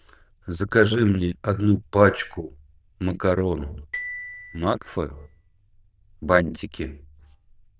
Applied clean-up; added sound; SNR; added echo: neural diffusion model UNIVERSE++.